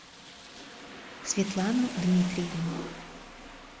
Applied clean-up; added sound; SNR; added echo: none; Rain; 11 dB; none.